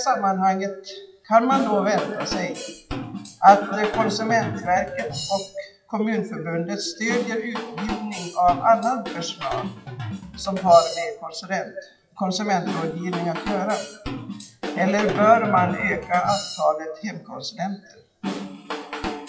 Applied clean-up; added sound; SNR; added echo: classical method WPE with log-MMSE.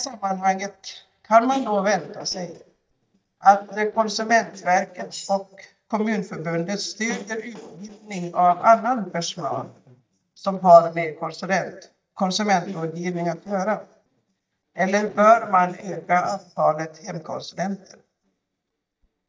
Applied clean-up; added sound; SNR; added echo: neural mask model DeepFilterNet 3.